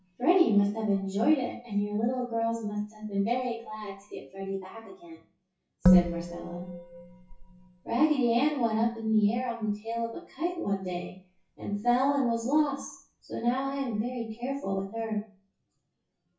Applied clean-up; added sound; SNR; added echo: classical method WPE with log-MMSE.